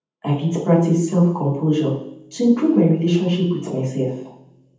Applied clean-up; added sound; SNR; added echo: none; none; none; reverberation time 0.8 s.